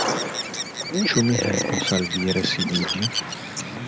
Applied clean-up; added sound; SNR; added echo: none; Bird; 0 dB; none.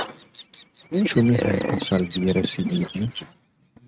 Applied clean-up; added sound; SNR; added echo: neural mask model RNNoise.